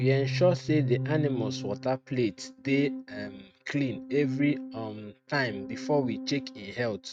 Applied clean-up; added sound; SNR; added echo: neural mask model RNNoise.